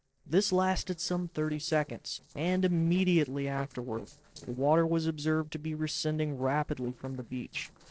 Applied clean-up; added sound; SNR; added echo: neural separator model SepFormer DNS4.